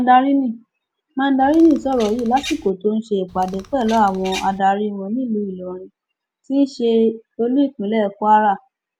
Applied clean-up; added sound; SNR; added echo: none; Bird vocalization, bird call, bird song; 17 dB; none.